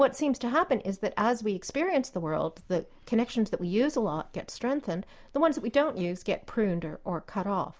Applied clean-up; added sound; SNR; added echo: none; none; none; none.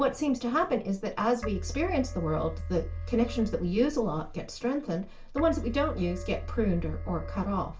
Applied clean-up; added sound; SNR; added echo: none; Keyboard (musical); 9 dB; reverberation time 0.2 s.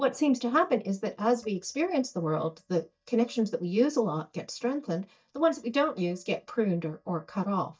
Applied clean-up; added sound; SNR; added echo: neural mask model DeepFilterNet 3.